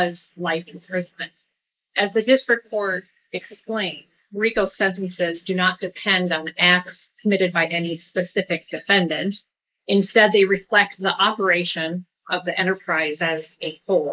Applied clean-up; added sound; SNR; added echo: neural mask model Resemble Enhance denoiser.